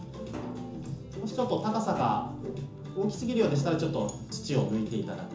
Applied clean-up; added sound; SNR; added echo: none; Thump, thud; 12 dB; reverberation time 0.7 s.